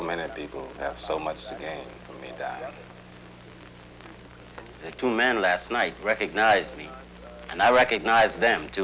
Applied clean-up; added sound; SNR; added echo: none; none; none; none.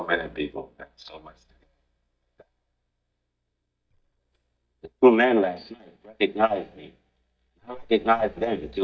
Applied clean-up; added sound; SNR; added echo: neural mask model DeepFilterNet 3.